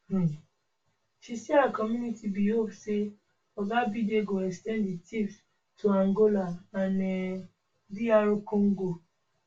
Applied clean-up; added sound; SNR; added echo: none; none; none; reverberation time 0.2 s.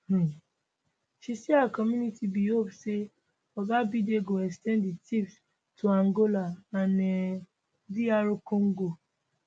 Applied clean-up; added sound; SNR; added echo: none; none; none; none.